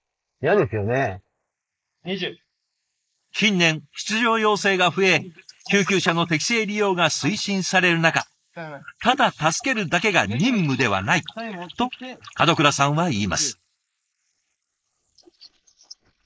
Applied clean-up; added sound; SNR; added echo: neural mask model Resemble Enhance denoiser.